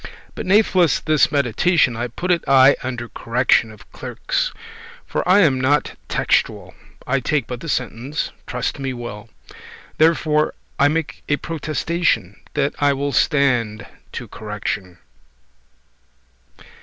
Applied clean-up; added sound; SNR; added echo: none; none; none; none.